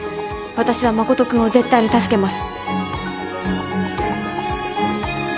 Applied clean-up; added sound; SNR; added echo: none; none; none; none.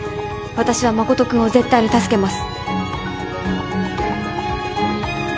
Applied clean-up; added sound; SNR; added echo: none; Idling / Motorcycle; 14 dB; none.